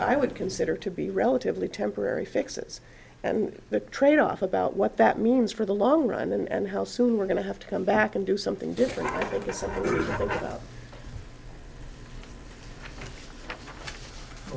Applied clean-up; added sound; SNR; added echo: none; none; none; none.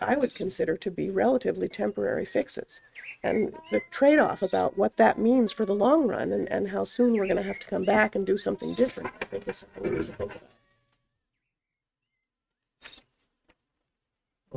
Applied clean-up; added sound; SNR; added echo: neural mask model RNNoise.